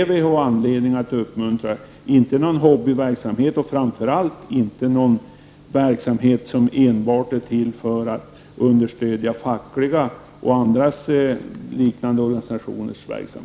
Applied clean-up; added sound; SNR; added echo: none; none; none; none.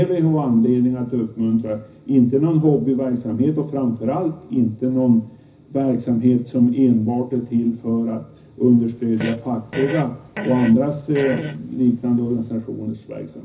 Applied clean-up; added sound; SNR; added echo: none; Fart; 13 dB; reverberation time 0.4 s.